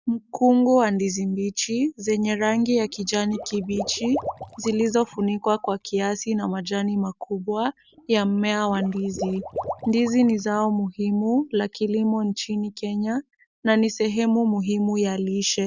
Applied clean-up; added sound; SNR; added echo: none; Water / Liquid; 14 dB; none.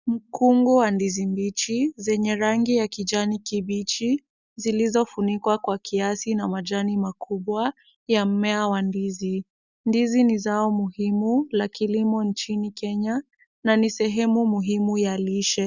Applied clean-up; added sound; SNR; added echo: none; none; none; none.